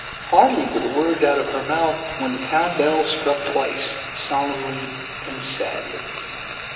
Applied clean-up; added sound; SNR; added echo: none; Frying (food); 10 dB; reverberation time 1.9 s.